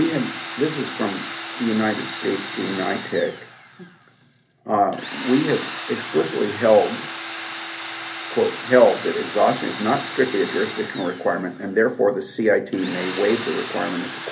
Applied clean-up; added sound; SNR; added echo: none; Domestic sounds, home sounds; 10 dB; reverberation time 0.3 s.